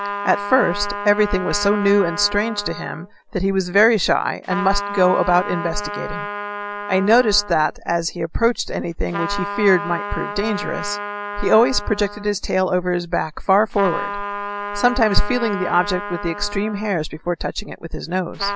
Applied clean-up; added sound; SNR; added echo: none; Trumpet; 9 dB; none.